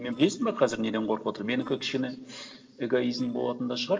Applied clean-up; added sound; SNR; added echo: neural separator model SepFormer DNS4.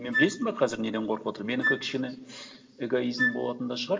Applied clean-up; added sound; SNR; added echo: none; Wind instrument, woodwind instrument; 2 dB; reverberation time 2.9 s.